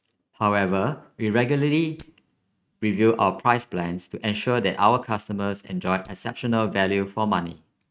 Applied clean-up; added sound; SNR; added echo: neural mask model RNNoise.